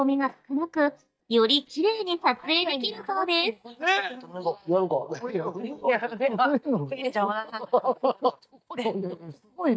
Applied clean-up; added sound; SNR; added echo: neural mask model DeepFilterNet 3.